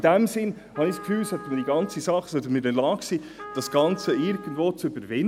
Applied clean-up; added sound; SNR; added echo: none; Trumpet; 16 dB; none.